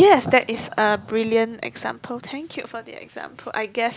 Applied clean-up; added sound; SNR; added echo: none; none; none; none.